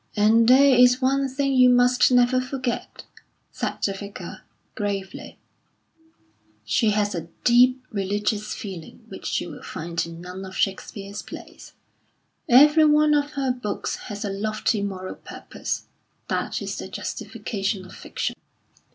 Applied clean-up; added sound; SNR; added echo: none; none; none; none.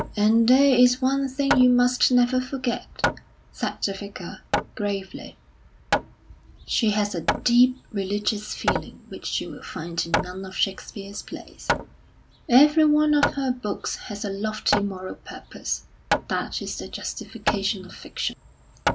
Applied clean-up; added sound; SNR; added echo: none; Hammer; 7 dB; none.